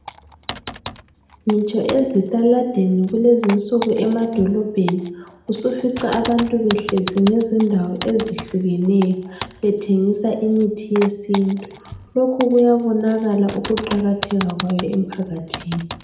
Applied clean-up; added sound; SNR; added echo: none; Typing; 15 dB; reverberation time 0.7 s.